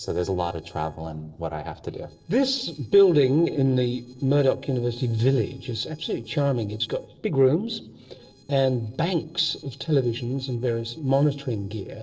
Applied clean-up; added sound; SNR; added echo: neural separator model SepFormer DNS4.